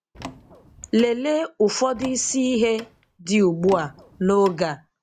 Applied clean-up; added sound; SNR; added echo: none; Door; 20 dB; none.